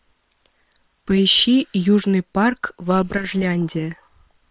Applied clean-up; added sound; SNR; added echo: neural separator model SepFormer WHAM!.